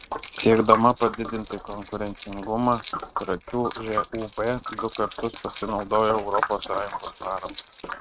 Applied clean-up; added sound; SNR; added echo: neural mask model RNNoise.